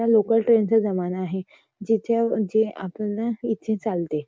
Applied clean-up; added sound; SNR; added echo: none; none; none; none.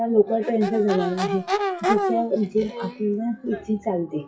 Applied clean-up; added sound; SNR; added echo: classical method WPE with log-MMSE.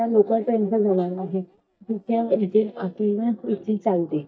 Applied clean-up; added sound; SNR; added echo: neural mask model DeepFilterNet 3.